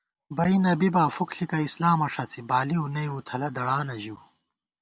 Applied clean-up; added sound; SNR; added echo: none; none; none; none.